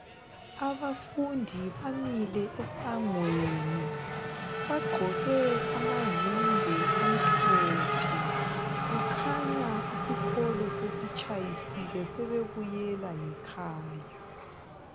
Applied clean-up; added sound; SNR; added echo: none; Race car, auto racing / Accelerating, revving, vroom; -2 dB; none.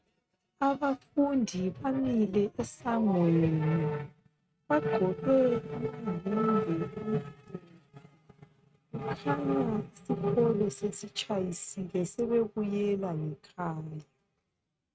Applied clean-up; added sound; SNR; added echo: neural mask model RNNoise.